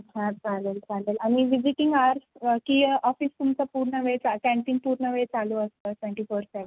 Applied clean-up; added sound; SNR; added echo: none; none; none; none.